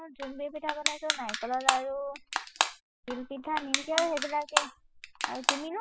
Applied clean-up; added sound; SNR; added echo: classical method spectral subtraction.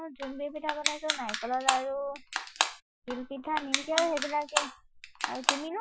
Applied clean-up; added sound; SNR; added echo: classical method Wiener filter.